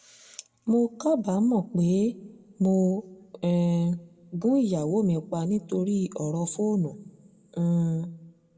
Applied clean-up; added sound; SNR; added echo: none; none; none; reverberation time 0.7 s.